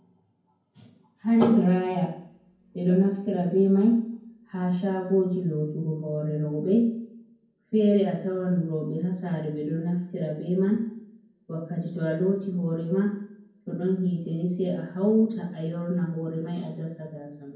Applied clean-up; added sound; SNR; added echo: none; none; none; reverberation time 0.9 s.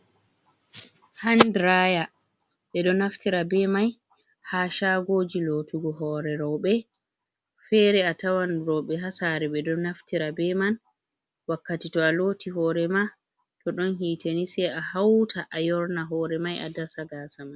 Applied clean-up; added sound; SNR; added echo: none; none; none; none.